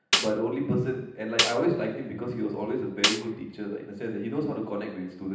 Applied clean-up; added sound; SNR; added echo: none; Snare drum; 2 dB; reverberation time 0.9 s.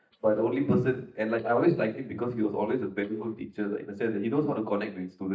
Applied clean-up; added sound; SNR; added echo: neural mask model DeepFilterNet 3.